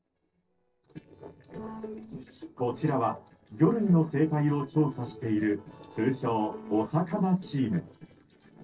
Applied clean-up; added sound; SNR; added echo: neural separator model SepFormer DNS4.